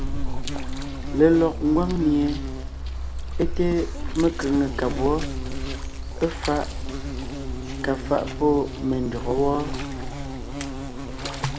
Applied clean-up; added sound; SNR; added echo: none; Insect; 3 dB; none.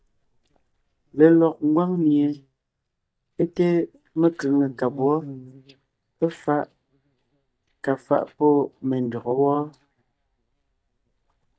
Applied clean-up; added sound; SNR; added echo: neural mask model DeepFilterNet 3.